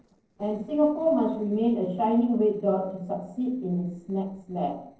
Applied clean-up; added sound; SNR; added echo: neural separator model SepFormer DNS4.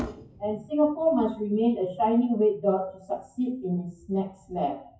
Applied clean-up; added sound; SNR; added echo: classical method WPE with log-MMSE.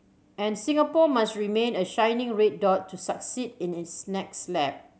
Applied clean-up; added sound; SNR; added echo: none; none; none; none.